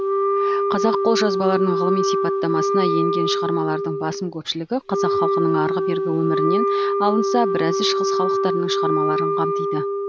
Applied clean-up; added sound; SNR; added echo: none; Wind instrument, woodwind instrument; -3 dB; none.